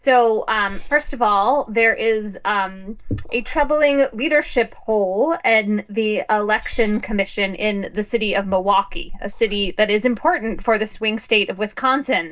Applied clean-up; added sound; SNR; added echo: neural mask model DeepFilterNet 3.